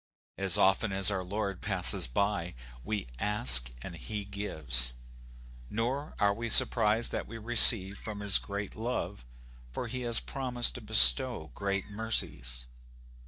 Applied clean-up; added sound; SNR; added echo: neural mask model DeepFilterNet 3.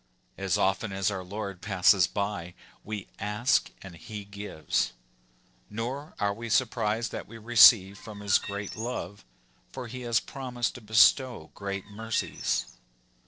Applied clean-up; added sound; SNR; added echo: neural separator model SepFormer DNS4.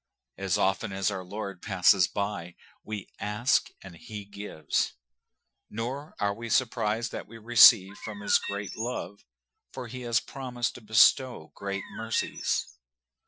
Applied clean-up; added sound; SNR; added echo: classical method Wiener filter.